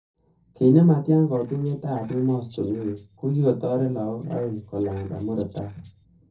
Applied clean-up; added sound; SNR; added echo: neural separator model SepFormer DNS4.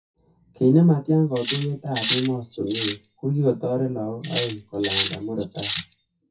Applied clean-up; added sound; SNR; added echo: classical method WPE with log-MMSE.